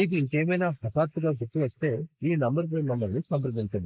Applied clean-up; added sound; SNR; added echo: neural mask model Resemble Enhance denoiser.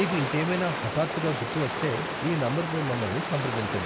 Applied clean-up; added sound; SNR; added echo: none; Water; 3 dB; none.